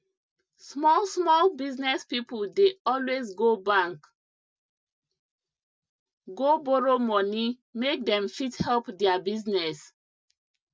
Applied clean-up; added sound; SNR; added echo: none; none; none; none.